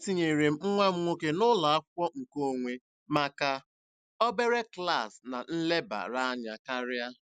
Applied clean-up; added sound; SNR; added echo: none; none; none; none.